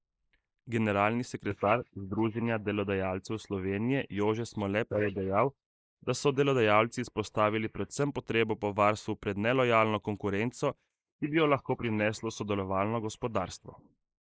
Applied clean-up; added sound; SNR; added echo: neural mask model Resemble Enhance denoiser.